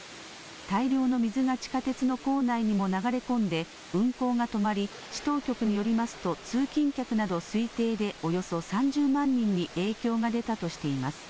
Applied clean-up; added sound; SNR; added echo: none; none; none; none.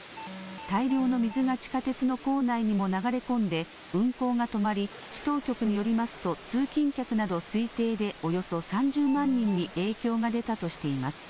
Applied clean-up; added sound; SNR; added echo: none; Alarm; 14 dB; none.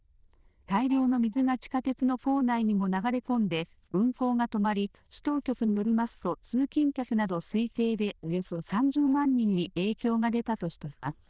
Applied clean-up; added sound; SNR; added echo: neural diffusion model UNIVERSE++.